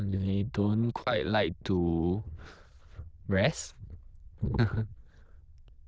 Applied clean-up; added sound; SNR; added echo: neural diffusion model UNIVERSE++.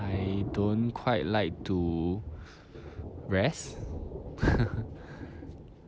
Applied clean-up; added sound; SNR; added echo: none; Thunder; 10 dB; none.